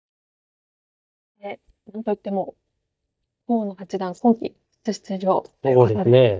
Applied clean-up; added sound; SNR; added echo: neural mask model DeepFilterNet 3.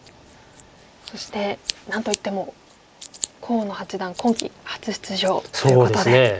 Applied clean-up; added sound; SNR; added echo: neural mask model Resemble Enhance denoiser.